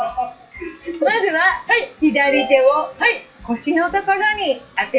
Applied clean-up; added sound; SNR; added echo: classical method WPE with log-MMSE.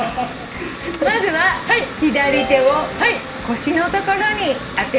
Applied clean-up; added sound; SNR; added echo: none; Mechanical fan; 12 dB; reverberation time 1.1 s.